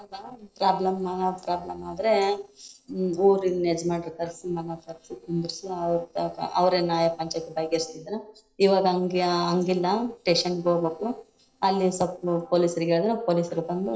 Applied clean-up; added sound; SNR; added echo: neural separator model SepFormer DNS4.